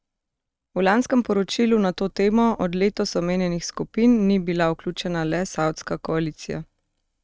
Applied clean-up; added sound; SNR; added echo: neural mask model RNNoise.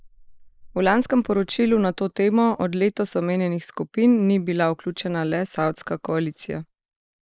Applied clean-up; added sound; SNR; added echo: neural mask model Resemble Enhance denoiser.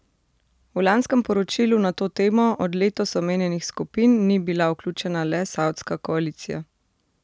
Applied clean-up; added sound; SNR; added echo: none; none; none; none.